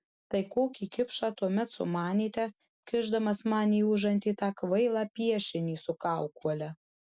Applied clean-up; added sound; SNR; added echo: none; none; none; none.